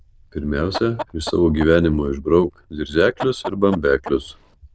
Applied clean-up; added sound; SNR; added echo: neural diffusion model UNIVERSE++.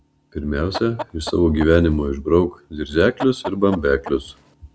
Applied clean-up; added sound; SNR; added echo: none; Chicken, rooster; 15 dB; none.